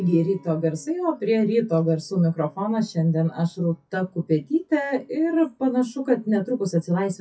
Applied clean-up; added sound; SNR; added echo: classical method WPE with log-MMSE.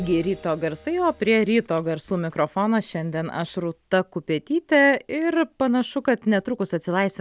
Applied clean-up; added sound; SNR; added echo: none; none; none; none.